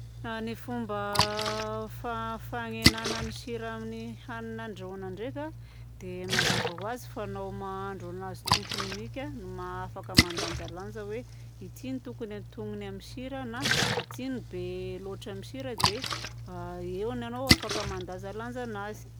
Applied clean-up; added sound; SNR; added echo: none; Splash, splatter; -4 dB; none.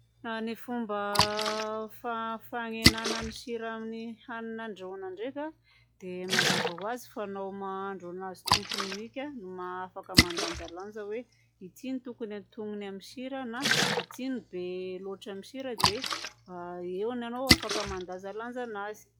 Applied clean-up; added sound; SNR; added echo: classical method log-MMSE.